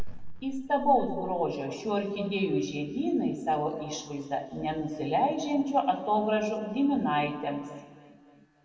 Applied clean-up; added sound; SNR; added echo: none; none; none; reverberation time 2.0 s.